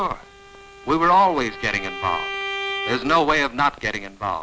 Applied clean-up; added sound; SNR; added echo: none; Bowed string instrument; 11 dB; none.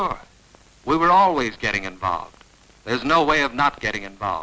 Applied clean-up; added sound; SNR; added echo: none; none; none; none.